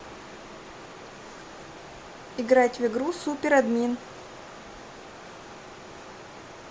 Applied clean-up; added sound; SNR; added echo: none; none; none; none.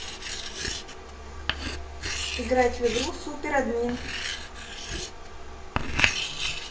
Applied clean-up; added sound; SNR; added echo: none; Writing; 0 dB; reverberation time 0.6 s.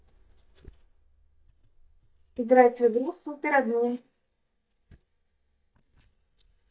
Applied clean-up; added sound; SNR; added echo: neural mask model DeepFilterNet 3.